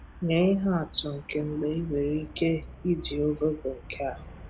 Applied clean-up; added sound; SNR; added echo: none; Traffic noise, roadway noise; 16 dB; none.